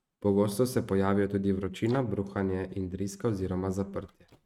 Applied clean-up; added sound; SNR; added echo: neural mask model RNNoise.